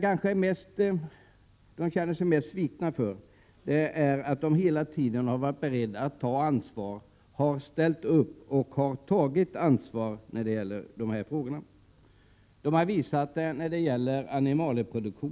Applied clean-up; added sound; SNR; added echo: none; none; none; none.